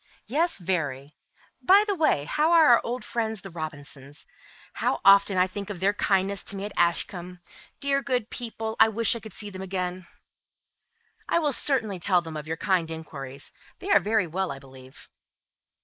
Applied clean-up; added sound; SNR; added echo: neural mask model Resemble Enhance denoiser.